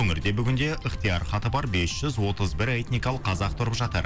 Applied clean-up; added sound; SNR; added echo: none; Aircraft; 10 dB; none.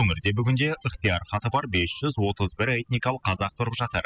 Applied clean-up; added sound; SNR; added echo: classical method spectral subtraction.